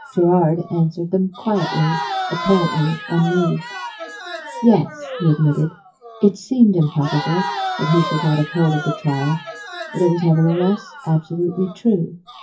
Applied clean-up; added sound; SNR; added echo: classical method WPE with log-MMSE.